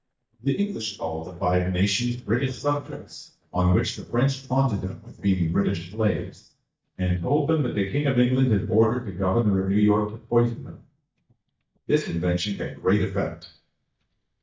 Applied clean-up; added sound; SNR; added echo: neural mask model DeepFilterNet 3.